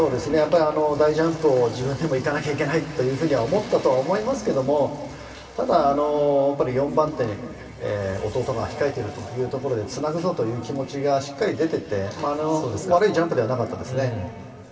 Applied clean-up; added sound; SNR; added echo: none; none; none; reverberation time 2.2 s.